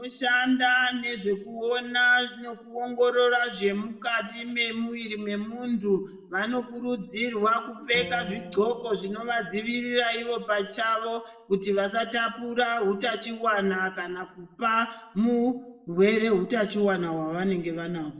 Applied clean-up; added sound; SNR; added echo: neural separator model SepFormer DNS4.